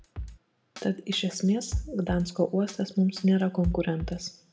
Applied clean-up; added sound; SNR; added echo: none; Drum kit; 10 dB; reverberation time 0.5 s.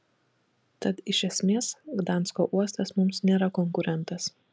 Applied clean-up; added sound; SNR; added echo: none; none; none; none.